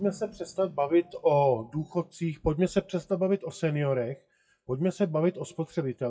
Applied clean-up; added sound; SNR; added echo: classical method WPE with log-MMSE.